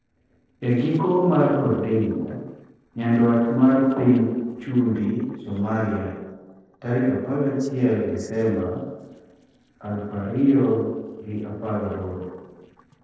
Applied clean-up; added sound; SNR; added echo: neural separator model SepFormer DNS4.